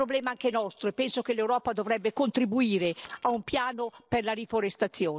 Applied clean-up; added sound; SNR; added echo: neural separator model SepFormer DNS4.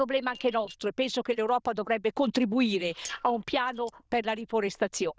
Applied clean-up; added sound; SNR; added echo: neural diffusion model UNIVERSE++.